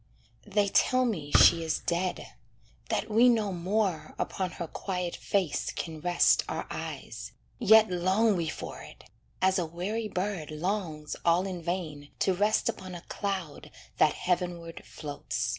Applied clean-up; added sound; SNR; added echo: none; Fireworks; 4 dB; none.